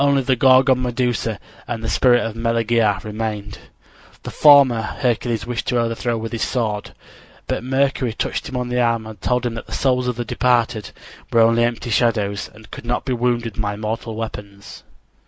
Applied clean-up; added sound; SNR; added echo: none; none; none; none.